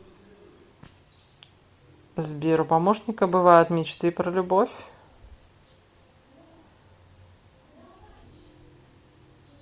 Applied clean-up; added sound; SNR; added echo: none; none; none; none.